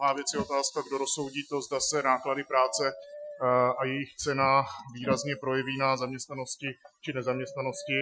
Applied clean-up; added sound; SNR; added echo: classical method Wiener filter.